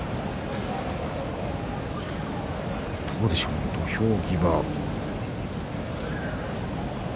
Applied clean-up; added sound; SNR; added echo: none; none; none; none.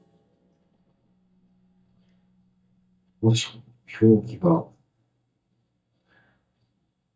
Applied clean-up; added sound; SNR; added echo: neural mask model DeepFilterNet 3.